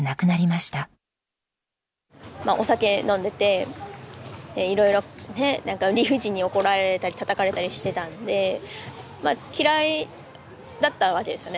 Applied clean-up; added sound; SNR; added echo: none; none; none; none.